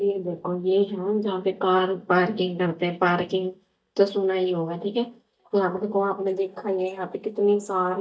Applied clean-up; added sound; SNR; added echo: neural mask model DeepFilterNet 3.